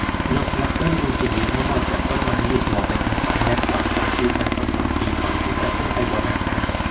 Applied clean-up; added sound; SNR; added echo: none; Aircraft; -5 dB; reverberation time 0.3 s.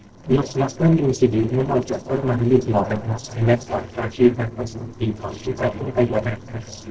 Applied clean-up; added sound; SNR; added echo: neural separator model SepFormer DNS4.